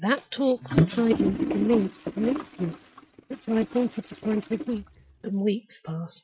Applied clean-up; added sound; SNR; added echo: neural mask model RNNoise.